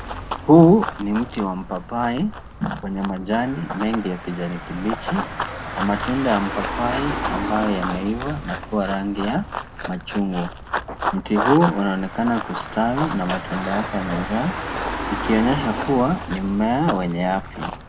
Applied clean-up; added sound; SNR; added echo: none; Engine / Car + Run; 7 dB; none.